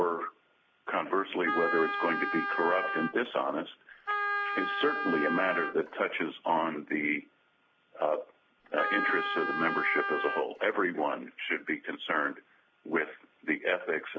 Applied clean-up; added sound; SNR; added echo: none; Wind instrument, woodwind instrument; 1 dB; none.